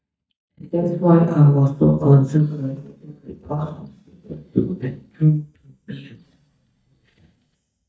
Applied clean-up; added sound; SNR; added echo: neural mask model DeepFilterNet 3.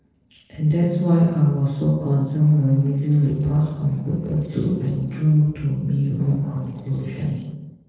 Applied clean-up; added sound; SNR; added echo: neural separator model SepFormer DNS4.